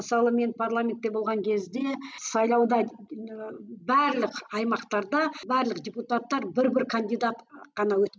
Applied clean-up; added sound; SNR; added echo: none; none; none; none.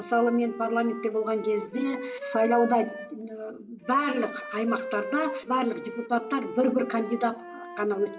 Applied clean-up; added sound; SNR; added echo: none; Wind instrument, woodwind instrument; 11 dB; reverberation time 0.7 s.